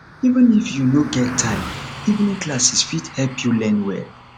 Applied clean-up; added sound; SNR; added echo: none; Car passing by; 14 dB; none.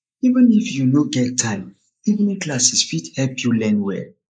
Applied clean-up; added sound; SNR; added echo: neural mask model Resemble Enhance denoiser.